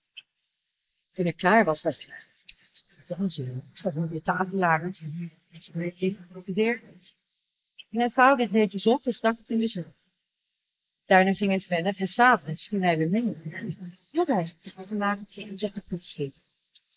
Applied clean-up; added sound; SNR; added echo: neural mask model Resemble Enhance denoiser.